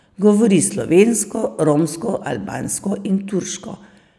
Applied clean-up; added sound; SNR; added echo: none; none; none; none.